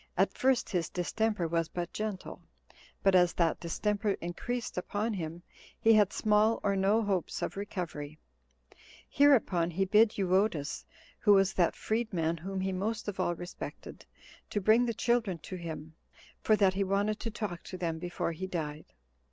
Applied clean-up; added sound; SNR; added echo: none; none; none; none.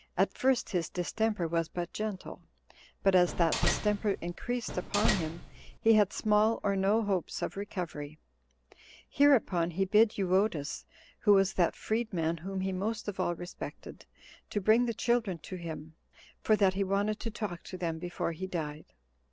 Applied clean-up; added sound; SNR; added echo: none; Slam; 3 dB; none.